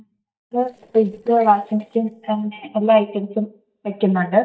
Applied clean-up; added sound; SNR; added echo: neural mask model DeepFilterNet 3.